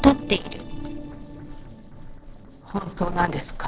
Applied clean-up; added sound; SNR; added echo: neural separator model SepFormer DNS4.